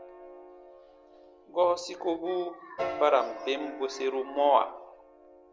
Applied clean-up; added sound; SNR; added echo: none; Piano; 12 dB; none.